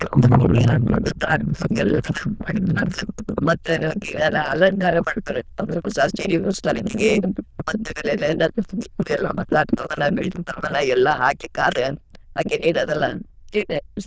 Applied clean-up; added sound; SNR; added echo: neural diffusion model UNIVERSE++.